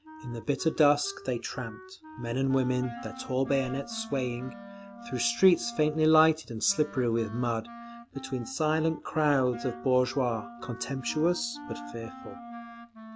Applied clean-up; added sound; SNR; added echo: none; Wind instrument, woodwind instrument + Wind instrument, woodwind instrument; 15 dB; none.